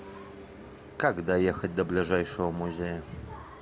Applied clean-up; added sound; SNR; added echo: none; none; none; none.